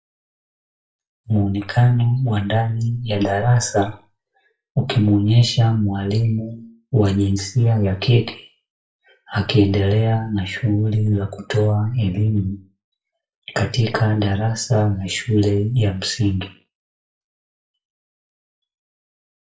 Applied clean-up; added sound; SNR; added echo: none; none; none; reverberation time 0.3 s.